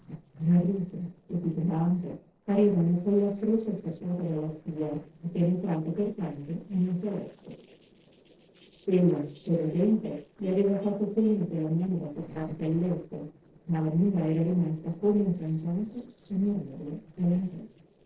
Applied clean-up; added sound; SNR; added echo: neural separator model SepFormer DNS4.